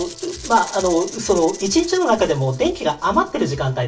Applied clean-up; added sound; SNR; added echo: none; Rattle (instrument); 17 dB; reverberation time 0.2 s.